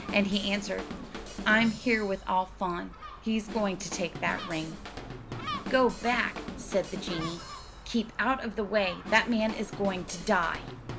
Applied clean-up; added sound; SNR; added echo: none; Gull, seagull + Drum / Drum kit; 10 dB; none.